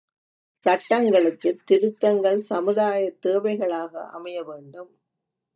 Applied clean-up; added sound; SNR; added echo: neural mask model DeepFilterNet 3.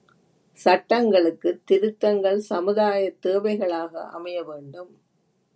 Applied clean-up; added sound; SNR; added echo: none; none; none; none.